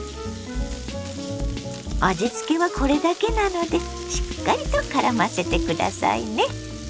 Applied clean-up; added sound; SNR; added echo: none; Drum kit; 9 dB; none.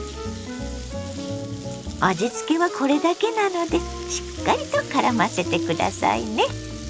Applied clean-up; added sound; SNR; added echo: none; none; none; none.